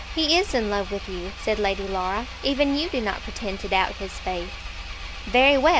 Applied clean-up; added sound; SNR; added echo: none; Engine; 11 dB; none.